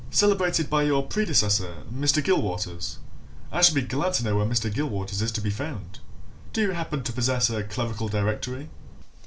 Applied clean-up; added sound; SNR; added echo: none; none; none; none.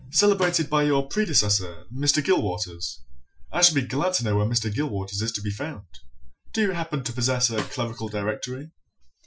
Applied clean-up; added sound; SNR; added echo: classical method Wiener filter.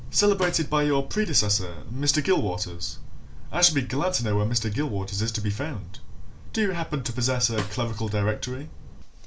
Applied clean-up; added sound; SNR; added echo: none; Snare drum; 13 dB; none.